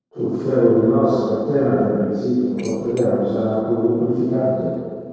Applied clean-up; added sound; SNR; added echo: neural separator model SepFormer DNS4.